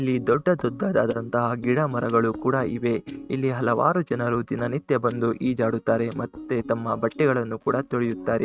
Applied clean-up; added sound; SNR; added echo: neural mask model RNNoise.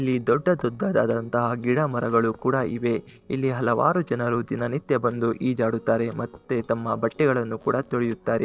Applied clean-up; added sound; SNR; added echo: neural separator model SepFormer DNS4.